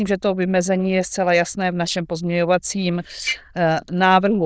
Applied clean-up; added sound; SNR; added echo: neural diffusion model UNIVERSE++.